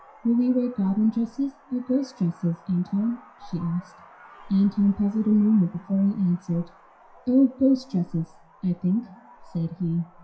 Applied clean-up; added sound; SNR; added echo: classical method WPE with log-MMSE.